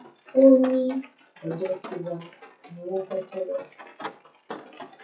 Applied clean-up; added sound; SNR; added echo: classical method WPE with log-MMSE.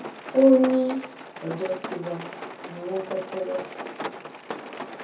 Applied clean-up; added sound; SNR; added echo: none; Rain; 11 dB; reverberation time 0.6 s.